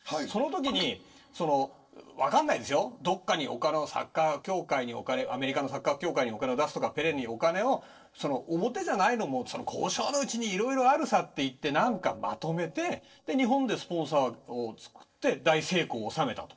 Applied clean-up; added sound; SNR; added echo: neural separator model SepFormer DNS4.